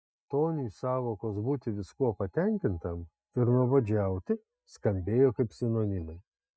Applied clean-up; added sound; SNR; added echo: neural mask model DeepFilterNet 3.